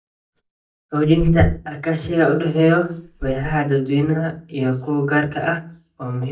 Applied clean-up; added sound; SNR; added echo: neural mask model DeepFilterNet 3.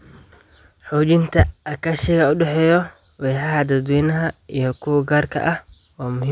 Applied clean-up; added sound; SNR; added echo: none; none; none; none.